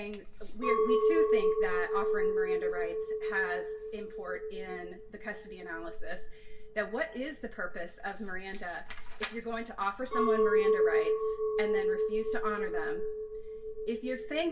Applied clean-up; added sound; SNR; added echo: none; Chink, clink; -4 dB; reverberation time 0.2 s.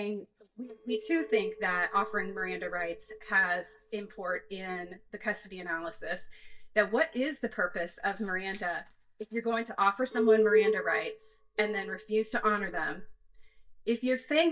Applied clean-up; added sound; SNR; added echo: neural mask model DeepFilterNet 3.